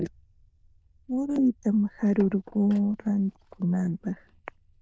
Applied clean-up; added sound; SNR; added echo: neural diffusion model UNIVERSE++.